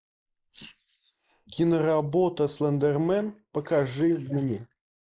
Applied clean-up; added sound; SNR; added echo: neural mask model Resemble Enhance denoiser.